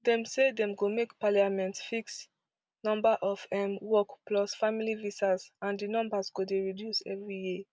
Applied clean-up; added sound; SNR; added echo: none; none; none; none.